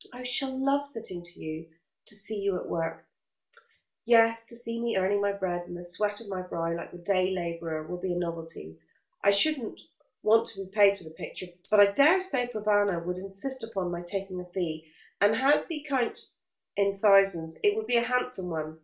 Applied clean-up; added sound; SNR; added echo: none; none; none; reverberation time 0.3 s.